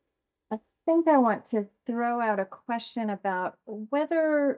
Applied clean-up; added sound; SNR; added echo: neural mask model DeepFilterNet 3.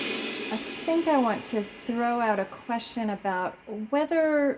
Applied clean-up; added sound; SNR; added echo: none; Crash cymbal; 12 dB; reverberation time 0.2 s.